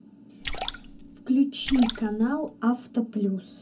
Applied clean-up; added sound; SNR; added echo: none; Splash, splatter; 9 dB; reverberation time 0.4 s.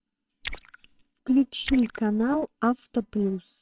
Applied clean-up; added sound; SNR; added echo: neural separator model SepFormer WHAMR!.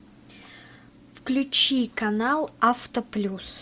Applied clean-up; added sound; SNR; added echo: none; none; none; none.